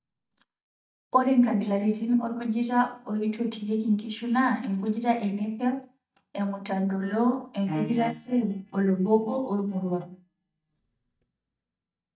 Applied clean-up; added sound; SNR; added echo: neural mask model DeepFilterNet 3.